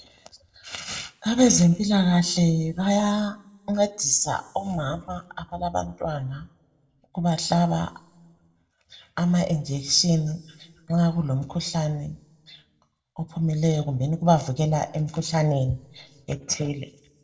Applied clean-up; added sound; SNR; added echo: none; none; none; reverberation time 0.3 s.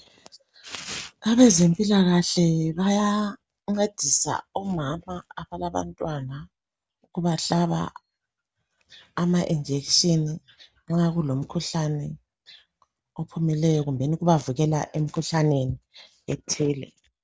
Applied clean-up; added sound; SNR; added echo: none; none; none; none.